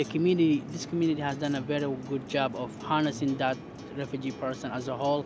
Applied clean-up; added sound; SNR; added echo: none; Acoustic guitar; 17 dB; none.